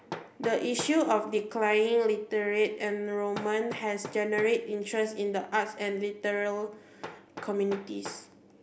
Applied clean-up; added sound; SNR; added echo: none; Hammer; 16 dB; none.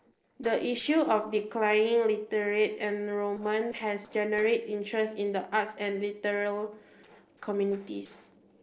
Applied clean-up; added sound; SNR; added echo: neural separator model SepFormer DNS4.